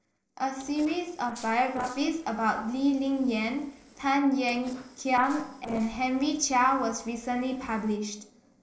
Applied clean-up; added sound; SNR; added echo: neural separator model SepFormer DNS4.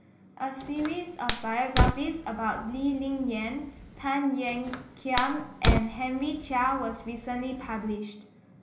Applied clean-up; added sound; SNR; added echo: none; Fire; 0 dB; reverberation time 0.4 s.